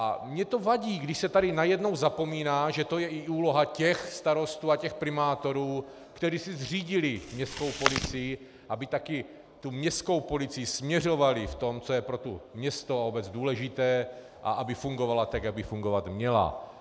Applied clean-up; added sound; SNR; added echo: none; Chewing, mastication; 4 dB; none.